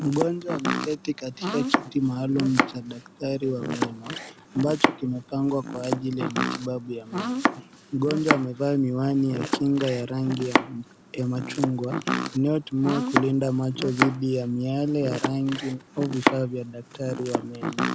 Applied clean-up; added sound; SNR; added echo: none; Domestic sounds, home sounds; 2 dB; none.